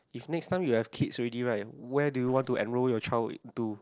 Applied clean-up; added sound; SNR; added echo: neural separator model SepFormer DNS4.